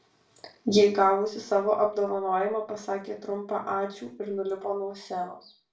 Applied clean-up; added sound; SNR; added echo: none; none; none; reverberation time 0.3 s.